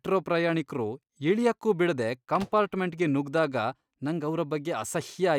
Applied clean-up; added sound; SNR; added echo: neural mask model RNNoise.